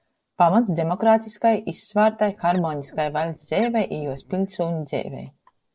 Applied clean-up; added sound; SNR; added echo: neural separator model SepFormer DNS4.